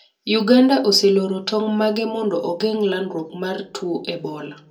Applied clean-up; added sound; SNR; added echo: none; none; none; reverberation time 0.2 s.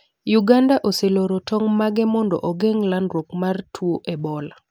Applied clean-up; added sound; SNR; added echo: none; none; none; none.